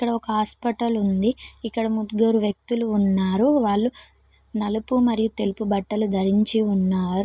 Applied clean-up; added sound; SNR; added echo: none; none; none; none.